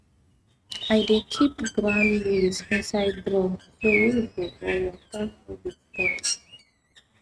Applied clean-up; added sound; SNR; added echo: neural mask model RNNoise.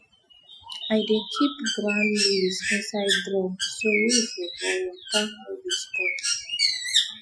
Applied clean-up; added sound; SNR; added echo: classical method Wiener filter.